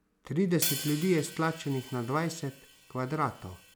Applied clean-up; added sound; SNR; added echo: none; Hi-hat; 9 dB; none.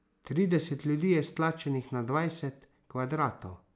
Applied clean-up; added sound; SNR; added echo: none; none; none; none.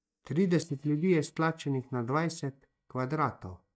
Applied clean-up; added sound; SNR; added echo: neural mask model DeepFilterNet 3.